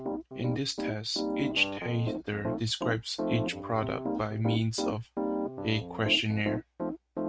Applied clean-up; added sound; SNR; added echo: neural mask model RNNoise.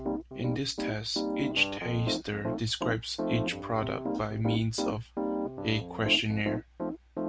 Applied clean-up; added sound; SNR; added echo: none; Piano; 2 dB; none.